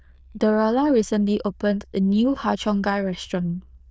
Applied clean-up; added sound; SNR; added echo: neural diffusion model UNIVERSE++.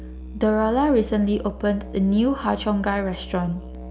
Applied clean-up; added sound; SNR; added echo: none; Musical instrument; 13 dB; none.